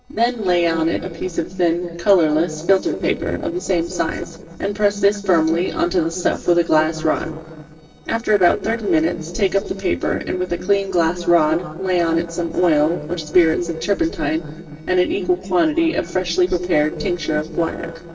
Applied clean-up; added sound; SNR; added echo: neural separator model SepFormer DNS4.